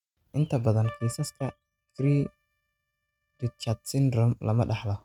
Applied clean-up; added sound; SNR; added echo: neural mask model RNNoise.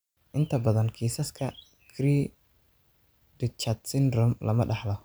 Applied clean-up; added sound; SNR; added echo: none; none; none; none.